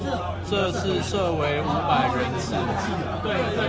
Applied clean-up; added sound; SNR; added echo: none; none; none; none.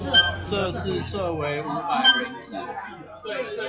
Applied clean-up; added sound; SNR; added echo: classical method log-MMSE.